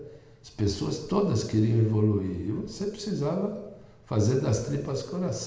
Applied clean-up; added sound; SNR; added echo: none; none; none; reverberation time 1.1 s.